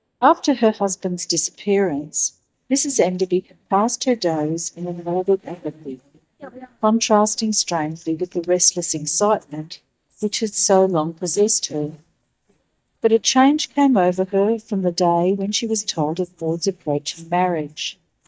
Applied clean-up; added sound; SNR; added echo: neural mask model DeepFilterNet 3.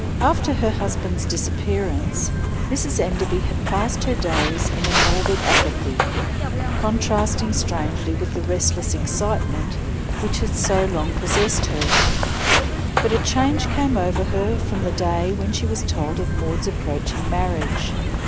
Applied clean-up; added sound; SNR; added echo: none; Walk, footsteps; -4 dB; none.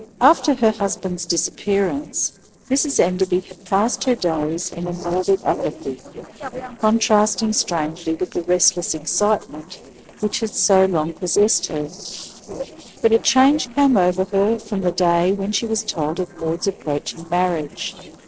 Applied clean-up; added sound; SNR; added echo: neural separator model SepFormer DNS4.